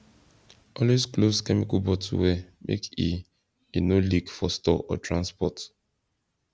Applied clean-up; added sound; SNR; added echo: none; none; none; none.